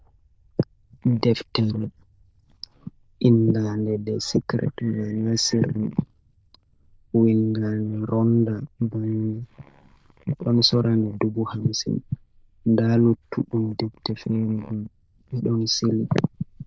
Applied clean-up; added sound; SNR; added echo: neural diffusion model UNIVERSE++.